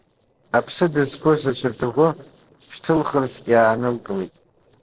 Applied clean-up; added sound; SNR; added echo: neural separator model SepFormer DNS4.